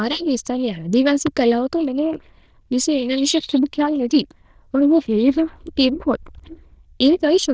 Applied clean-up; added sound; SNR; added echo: neural diffusion model UNIVERSE++.